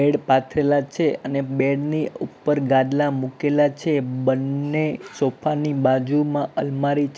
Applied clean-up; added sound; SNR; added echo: none; none; none; none.